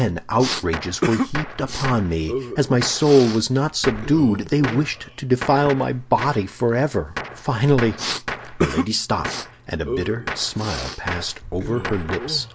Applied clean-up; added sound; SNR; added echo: none; Respiratory sounds + Gunshot, gunfire; 8 dB; none.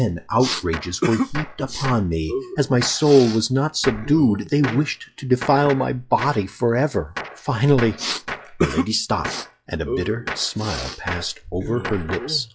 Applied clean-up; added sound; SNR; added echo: classical method log-MMSE.